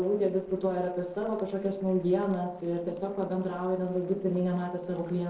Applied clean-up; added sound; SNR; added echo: neural separator model SepFormer DNS4.